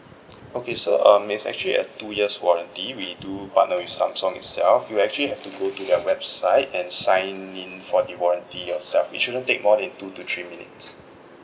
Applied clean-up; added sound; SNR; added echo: none; none; none; none.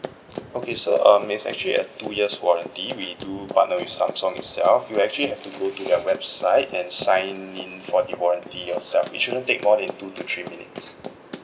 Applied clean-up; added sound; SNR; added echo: none; Run; 16 dB; none.